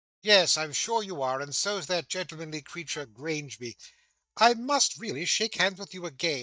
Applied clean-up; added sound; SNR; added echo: neural mask model DeepFilterNet 3.